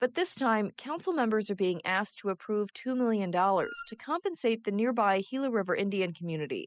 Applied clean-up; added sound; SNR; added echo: classical method spectral subtraction.